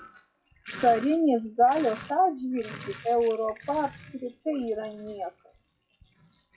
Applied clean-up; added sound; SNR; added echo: classical method WPE with log-MMSE.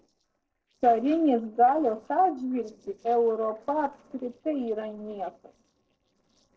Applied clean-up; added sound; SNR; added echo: neural separator model SepFormer DNS4.